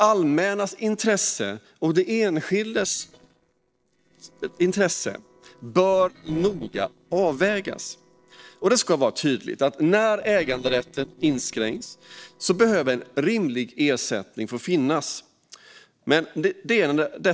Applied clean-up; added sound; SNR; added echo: neural separator model SepFormer DNS4.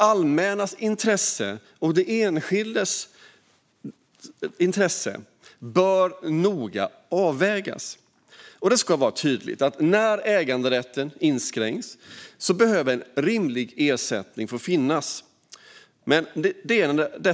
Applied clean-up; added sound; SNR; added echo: none; none; none; none.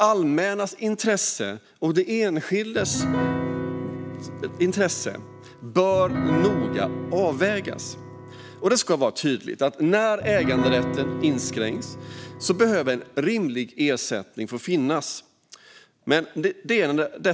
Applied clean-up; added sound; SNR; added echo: none; Piano; 5 dB; none.